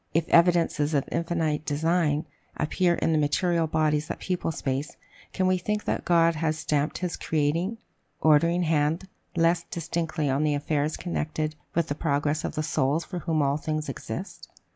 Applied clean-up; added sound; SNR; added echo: none; none; none; none.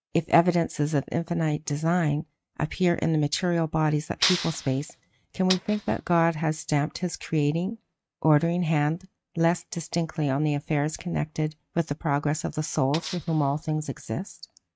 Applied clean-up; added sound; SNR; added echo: neural mask model RNNoise.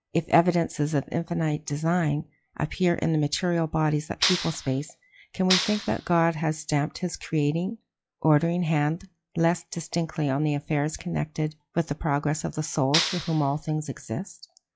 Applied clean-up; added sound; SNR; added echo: classical method log-MMSE.